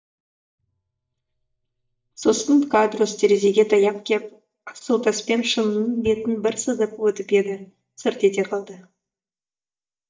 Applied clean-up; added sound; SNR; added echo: neural mask model DeepFilterNet 3.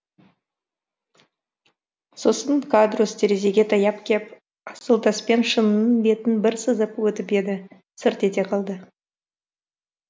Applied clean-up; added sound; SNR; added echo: none; none; none; none.